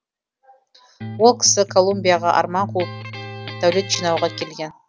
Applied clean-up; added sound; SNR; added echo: none; Electric guitar; 12 dB; none.